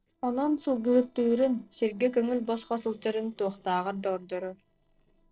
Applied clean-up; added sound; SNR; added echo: neural separator model SepFormer DNS4.